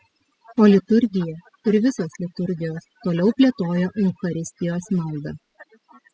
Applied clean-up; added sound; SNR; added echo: classical method spectral subtraction.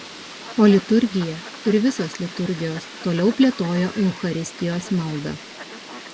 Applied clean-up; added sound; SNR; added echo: none; Fowl; 15 dB; none.